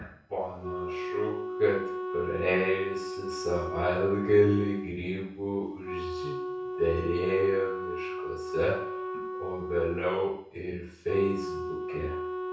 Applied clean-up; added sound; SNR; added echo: none; Wind instrument, woodwind instrument; 6 dB; reverberation time 0.6 s.